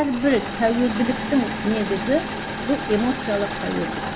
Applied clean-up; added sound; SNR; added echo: none; Engine / Mechanisms; 5 dB; none.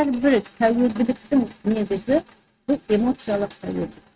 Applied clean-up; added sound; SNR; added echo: neural mask model RNNoise.